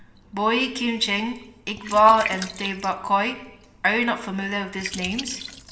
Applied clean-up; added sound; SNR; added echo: none; Liquid; 14 dB; reverberation time 0.8 s.